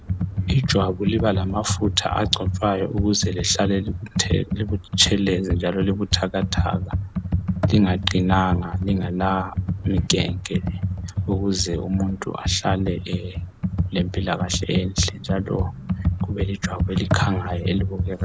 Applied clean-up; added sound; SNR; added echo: none; Computer keyboard; 1 dB; none.